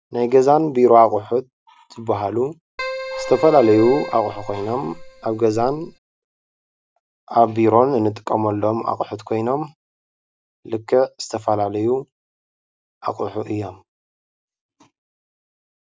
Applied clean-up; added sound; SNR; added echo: none; Keyboard (musical); 10 dB; none.